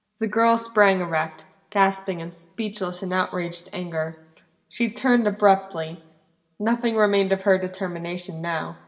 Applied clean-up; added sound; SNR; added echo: none; none; none; reverberation time 0.7 s.